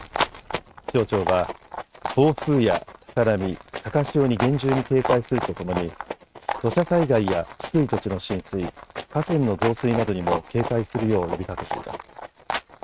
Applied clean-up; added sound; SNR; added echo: neural mask model RNNoise.